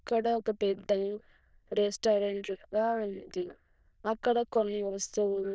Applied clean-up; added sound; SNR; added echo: neural diffusion model UNIVERSE++.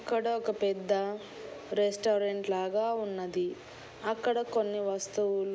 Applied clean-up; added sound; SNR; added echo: none; none; none; none.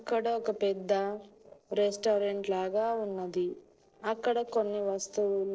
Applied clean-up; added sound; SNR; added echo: neural separator model SepFormer DNS4.